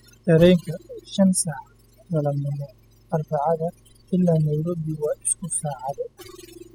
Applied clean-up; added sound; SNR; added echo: classical method spectral subtraction.